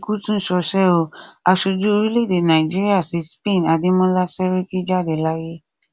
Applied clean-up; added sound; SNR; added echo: none; none; none; none.